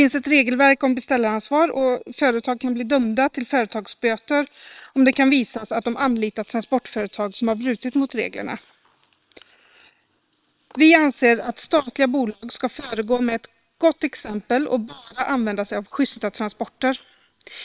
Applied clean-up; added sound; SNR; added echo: neural separator model SepFormer WHAM!.